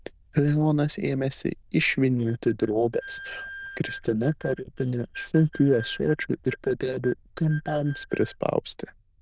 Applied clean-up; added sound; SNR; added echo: neural diffusion model UNIVERSE++.